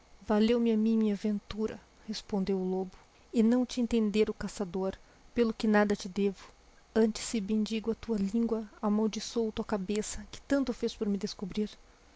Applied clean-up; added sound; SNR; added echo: none; none; none; none.